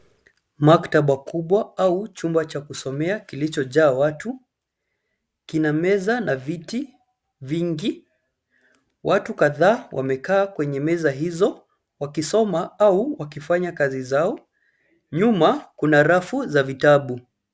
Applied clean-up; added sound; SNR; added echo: none; none; none; none.